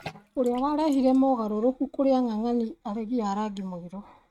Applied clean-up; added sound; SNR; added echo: neural mask model RNNoise.